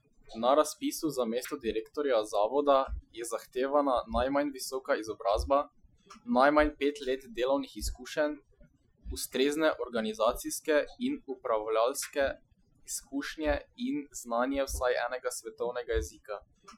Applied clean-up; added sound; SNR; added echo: classical method Wiener filter.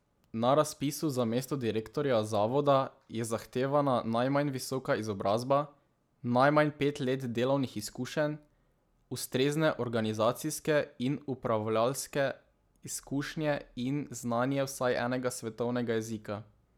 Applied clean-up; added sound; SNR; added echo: none; none; none; none.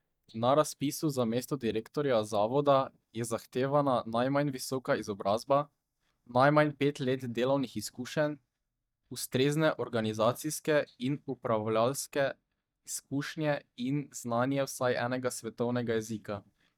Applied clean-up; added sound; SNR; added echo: neural mask model DeepFilterNet 3.